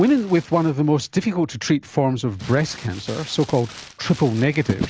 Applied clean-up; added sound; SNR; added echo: none; Crumpling, crinkling; 15 dB; none.